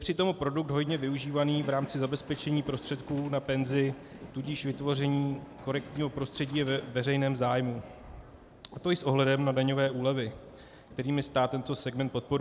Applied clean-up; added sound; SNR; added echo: none; Train; 18 dB; none.